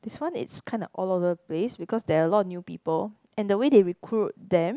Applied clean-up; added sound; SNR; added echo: none; none; none; none.